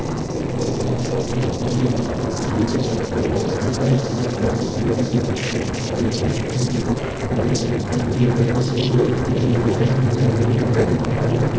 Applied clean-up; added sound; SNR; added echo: neural separator model SepFormer DNS4.